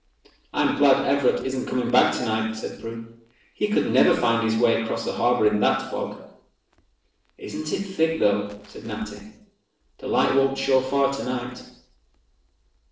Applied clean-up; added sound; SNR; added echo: neural separator model SepFormer DNS4.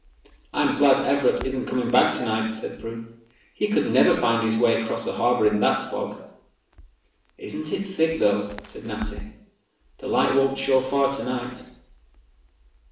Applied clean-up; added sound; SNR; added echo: none; Crackle; 20 dB; reverberation time 0.7 s.